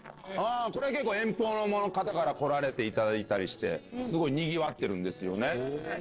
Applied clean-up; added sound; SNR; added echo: neural separator model SepFormer DNS4.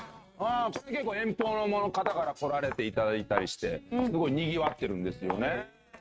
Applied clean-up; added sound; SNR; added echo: neural mask model RNNoise.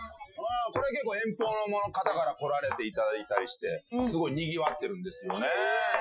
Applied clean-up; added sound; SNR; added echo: classical method Wiener filter.